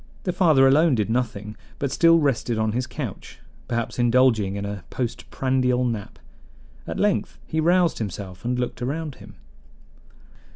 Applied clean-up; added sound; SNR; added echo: none; none; none; none.